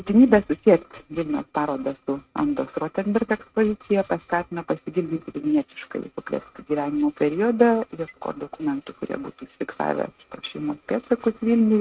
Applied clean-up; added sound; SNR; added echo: neural mask model RNNoise.